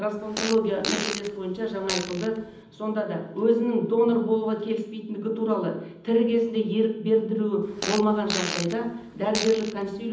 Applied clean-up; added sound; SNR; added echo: none; Fart; 9 dB; reverberation time 0.8 s.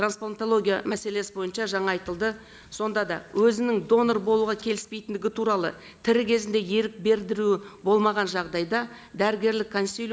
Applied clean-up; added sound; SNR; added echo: none; none; none; none.